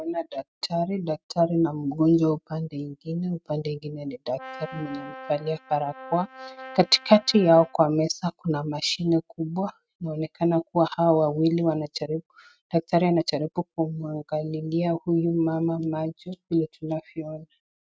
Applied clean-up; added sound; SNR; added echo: neural mask model RNNoise.